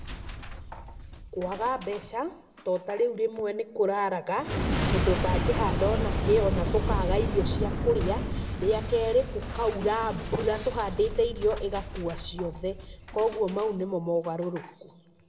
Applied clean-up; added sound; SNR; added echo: none; Boom; 3 dB; reverberation time 0.8 s.